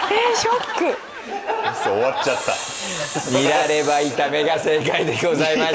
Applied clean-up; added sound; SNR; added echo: none; Sawing; 13 dB; none.